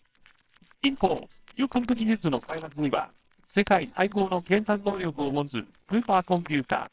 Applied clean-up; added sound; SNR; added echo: neural separator model SepFormer WHAMR!.